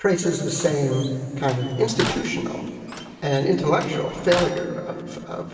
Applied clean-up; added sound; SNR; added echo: none; Slam; 11 dB; reverberation time 2.6 s.